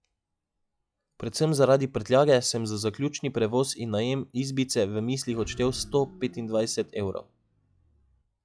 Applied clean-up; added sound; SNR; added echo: classical method log-MMSE.